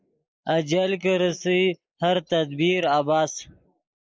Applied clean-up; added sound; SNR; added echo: neural mask model Resemble Enhance denoiser.